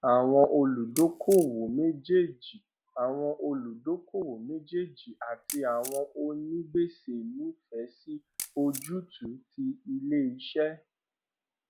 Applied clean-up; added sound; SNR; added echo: none; Camera; 14 dB; none.